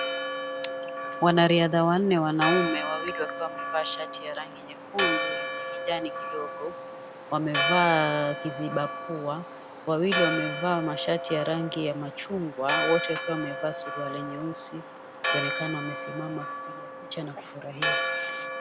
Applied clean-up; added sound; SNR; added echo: none; Church bell; 3 dB; none.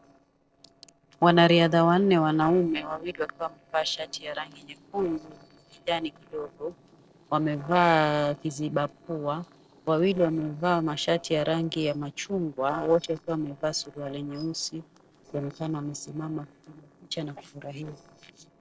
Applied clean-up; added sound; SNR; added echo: neural separator model SepFormer DNS4.